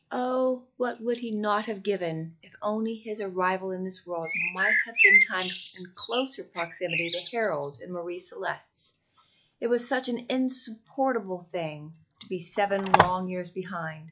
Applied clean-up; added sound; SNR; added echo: none; Telephone + Bird; -4 dB; none.